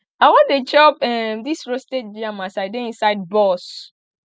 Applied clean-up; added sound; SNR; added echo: none; none; none; none.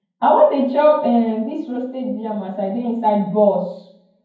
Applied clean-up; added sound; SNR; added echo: none; none; none; reverberation time 0.9 s.